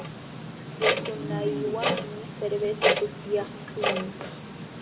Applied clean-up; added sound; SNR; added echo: none; Clock; -2 dB; reverberation time 1.2 s.